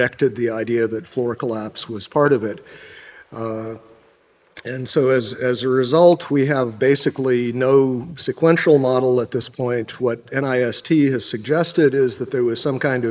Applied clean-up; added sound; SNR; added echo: neural mask model Resemble Enhance denoiser.